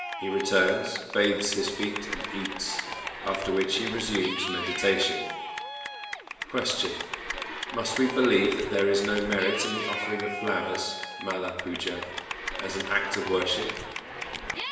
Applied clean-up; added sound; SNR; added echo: none; Cheering / Clapping; 6 dB; reverberation time 1.0 s.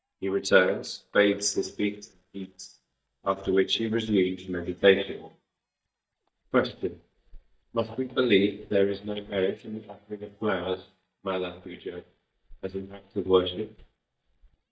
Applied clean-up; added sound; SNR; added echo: neural mask model DeepFilterNet 3.